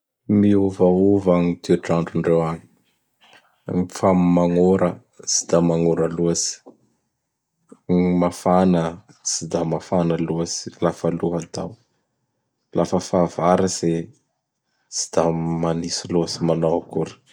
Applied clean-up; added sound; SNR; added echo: none; none; none; none.